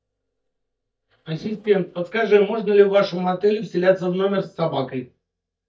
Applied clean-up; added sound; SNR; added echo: neural mask model DeepFilterNet 3.